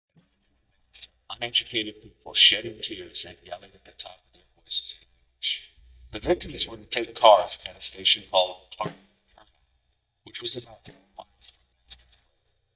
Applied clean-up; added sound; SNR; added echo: neural mask model DeepFilterNet 3.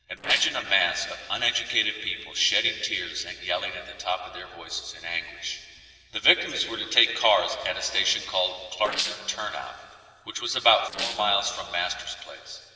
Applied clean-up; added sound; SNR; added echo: neural separator model SepFormer DNS4.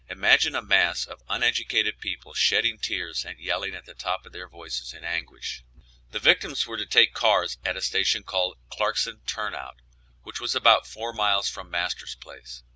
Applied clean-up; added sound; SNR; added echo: none; none; none; none.